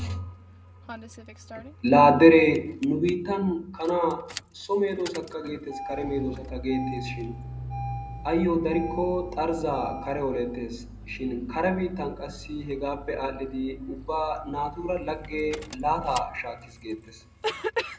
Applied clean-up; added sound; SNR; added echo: none; Engine starting; 12 dB; reverberation time 0.2 s.